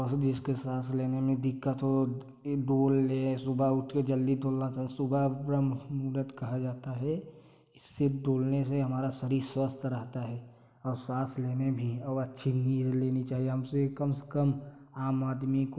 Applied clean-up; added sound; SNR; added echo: none; none; none; reverberation time 1.3 s.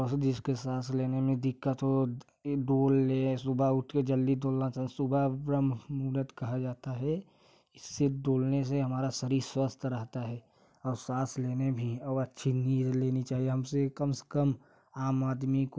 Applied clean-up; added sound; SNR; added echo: none; none; none; none.